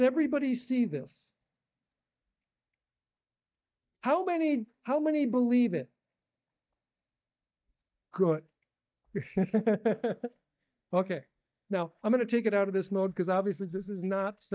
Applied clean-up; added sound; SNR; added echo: neural mask model DeepFilterNet 3.